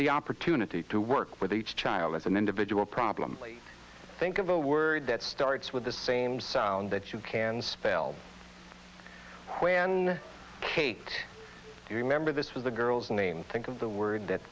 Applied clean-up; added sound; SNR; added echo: none; none; none; none.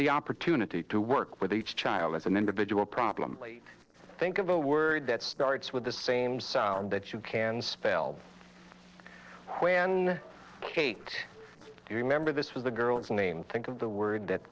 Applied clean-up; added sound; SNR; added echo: neural separator model SepFormer DNS4.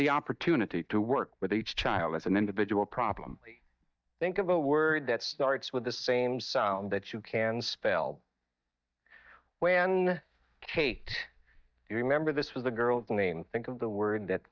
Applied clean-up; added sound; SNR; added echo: neural mask model DeepFilterNet 3.